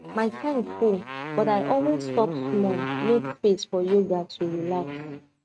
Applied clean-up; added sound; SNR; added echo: neural mask model RNNoise.